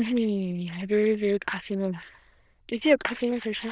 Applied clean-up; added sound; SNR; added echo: neural diffusion model UNIVERSE++.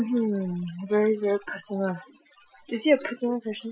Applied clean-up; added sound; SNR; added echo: classical method Wiener filter.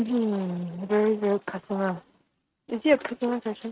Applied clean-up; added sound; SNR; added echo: neural mask model RNNoise.